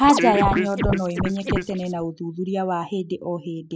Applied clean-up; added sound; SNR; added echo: none; Scratching (performance technique); 2 dB; none.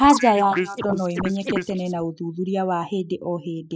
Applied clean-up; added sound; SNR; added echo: neural mask model Resemble Enhance denoiser.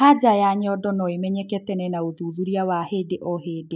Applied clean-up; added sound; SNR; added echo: none; none; none; none.